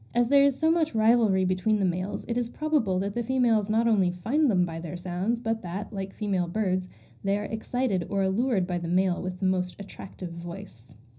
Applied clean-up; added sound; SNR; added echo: none; none; none; reverberation time 0.5 s.